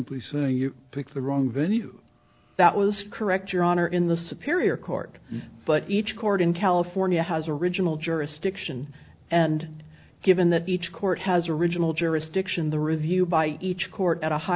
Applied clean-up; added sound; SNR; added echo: none; none; none; none.